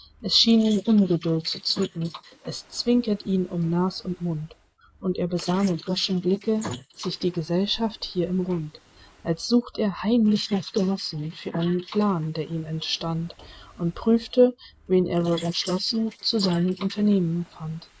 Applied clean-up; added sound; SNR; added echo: neural mask model Resemble Enhance denoiser.